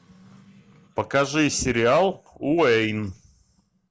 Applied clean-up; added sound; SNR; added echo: none; none; none; none.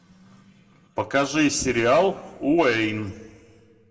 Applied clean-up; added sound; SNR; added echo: none; none; none; reverberation time 1.1 s.